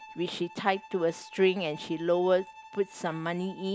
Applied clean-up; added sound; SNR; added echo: none; Bowed string instrument; 20 dB; none.